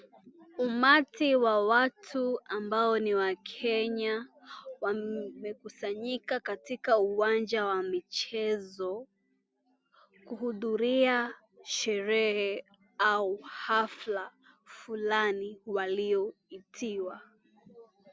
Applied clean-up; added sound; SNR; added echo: none; none; none; none.